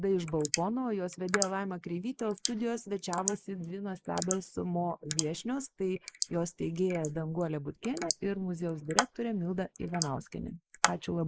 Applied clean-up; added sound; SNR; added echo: neural mask model Resemble Enhance denoiser.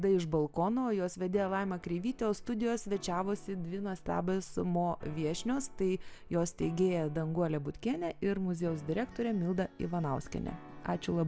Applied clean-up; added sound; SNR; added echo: none; none; none; none.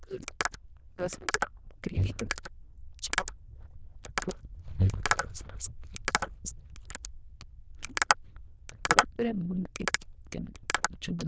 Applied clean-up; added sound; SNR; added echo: neural diffusion model UNIVERSE++.